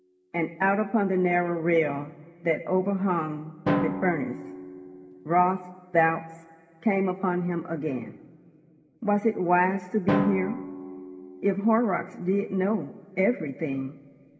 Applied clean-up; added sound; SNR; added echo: none; Drum; 10 dB; reverberation time 2.2 s.